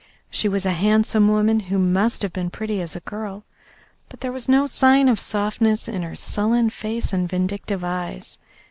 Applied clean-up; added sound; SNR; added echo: none; none; none; none.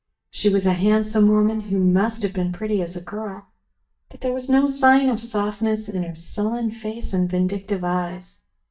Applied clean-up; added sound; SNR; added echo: neural mask model DeepFilterNet 3.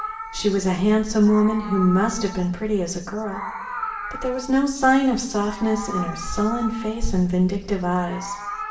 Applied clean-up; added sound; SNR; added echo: none; Meow; 12 dB; reverberation time 0.8 s.